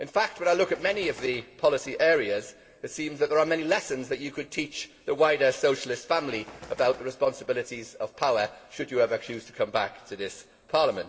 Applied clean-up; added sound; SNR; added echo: none; Bird; 19 dB; reverberation time 2.1 s.